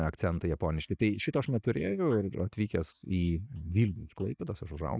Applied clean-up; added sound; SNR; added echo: neural mask model DeepFilterNet 3.